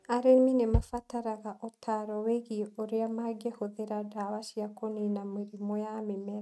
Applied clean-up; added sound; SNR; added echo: neural mask model RNNoise.